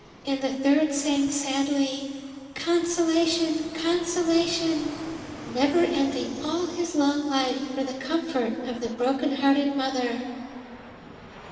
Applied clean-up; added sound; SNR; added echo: none; Fixed-wing aircraft, airplane; 19 dB; reverberation time 2.5 s.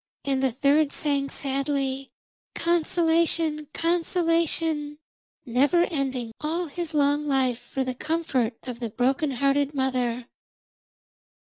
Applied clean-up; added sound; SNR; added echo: none; none; none; none.